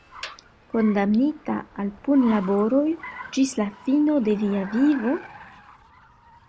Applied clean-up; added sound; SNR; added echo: none; Car; 18 dB; none.